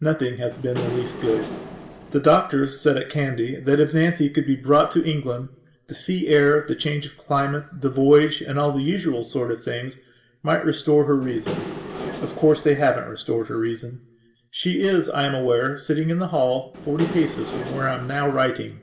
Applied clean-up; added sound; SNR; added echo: none; Engine / Mechanisms; 10 dB; reverberation time 0.6 s.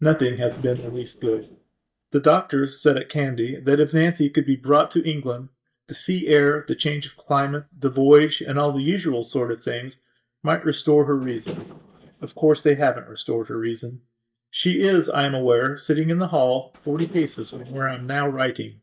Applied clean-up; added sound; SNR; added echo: neural mask model DeepFilterNet 3.